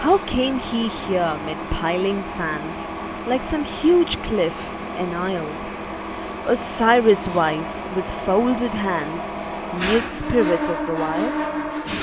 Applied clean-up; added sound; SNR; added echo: none; Mechanisms; 6 dB; none.